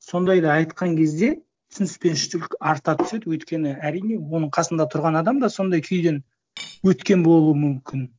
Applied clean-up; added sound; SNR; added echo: neural separator model SepFormer DNS4.